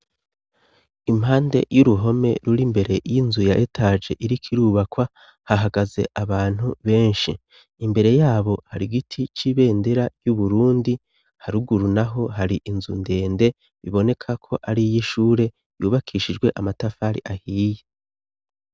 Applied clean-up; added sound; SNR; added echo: none; none; none; none.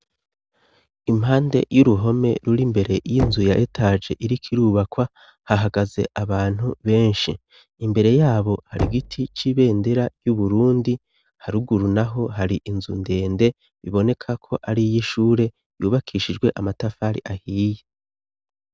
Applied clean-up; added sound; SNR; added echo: none; Knock; 13 dB; none.